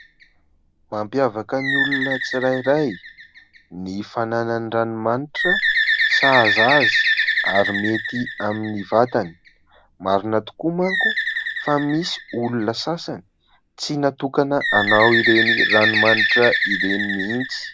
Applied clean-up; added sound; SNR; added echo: none; Bird; 1 dB; none.